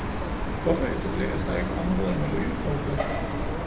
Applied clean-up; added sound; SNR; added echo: none; Chirp, tweet; -1 dB; reverberation time 0.8 s.